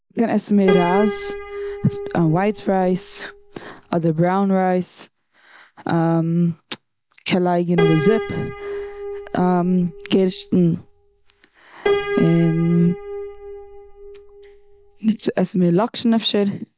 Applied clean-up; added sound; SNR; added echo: none; Piano; 7 dB; none.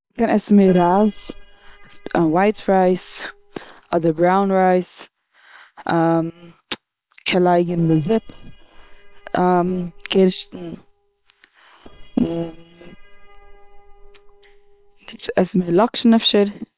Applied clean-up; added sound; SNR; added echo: neural separator model SepFormer WHAM!.